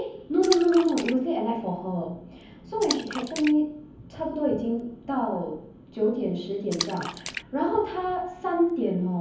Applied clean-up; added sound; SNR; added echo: none; Splash, splatter; 12 dB; reverberation time 0.7 s.